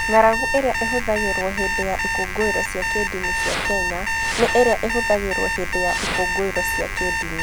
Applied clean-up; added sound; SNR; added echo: none; Alarm + Fire; 0 dB; none.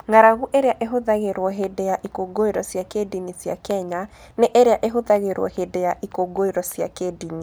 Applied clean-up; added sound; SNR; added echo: none; none; none; none.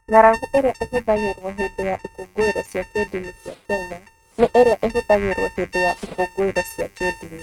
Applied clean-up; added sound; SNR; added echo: neural mask model RNNoise.